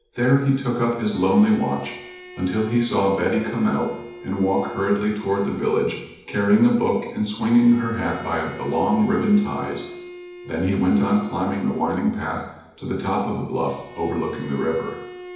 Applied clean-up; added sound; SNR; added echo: none; Bowed string instrument; 18 dB; reverberation time 0.8 s.